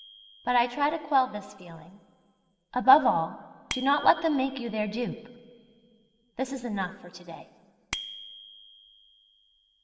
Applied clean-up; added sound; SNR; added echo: none; Bicycle bell; 17 dB; reverberation time 1.6 s.